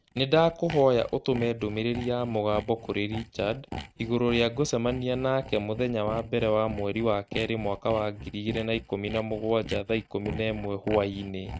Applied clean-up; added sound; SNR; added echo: neural mask model RNNoise.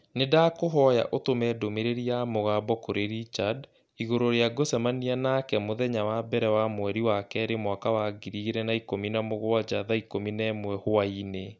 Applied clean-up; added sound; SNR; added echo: none; none; none; none.